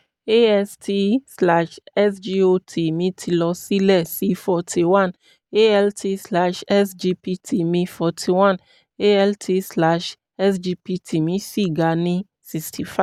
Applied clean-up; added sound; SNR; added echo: none; none; none; none.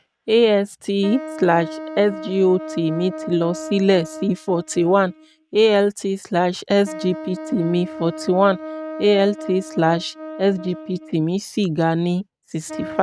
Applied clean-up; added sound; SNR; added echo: neural mask model RNNoise.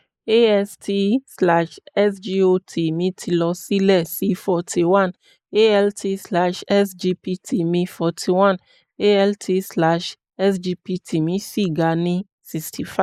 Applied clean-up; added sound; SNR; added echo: neural mask model Resemble Enhance denoiser.